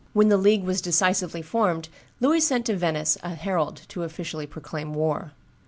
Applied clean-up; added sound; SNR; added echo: none; none; none; none.